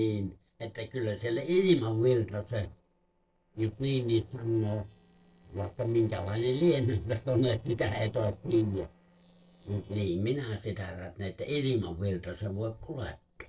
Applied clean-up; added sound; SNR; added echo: neural separator model SepFormer DNS4.